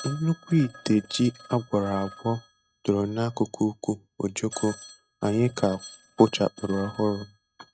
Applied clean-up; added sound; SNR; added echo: neural mask model RNNoise.